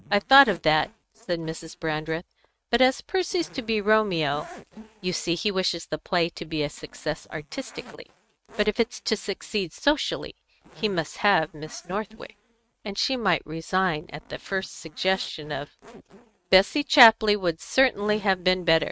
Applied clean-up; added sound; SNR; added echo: neural mask model RNNoise.